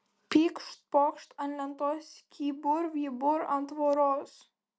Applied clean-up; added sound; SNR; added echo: none; none; none; none.